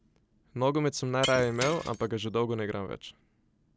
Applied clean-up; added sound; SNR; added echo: none; Shatter; 9 dB; none.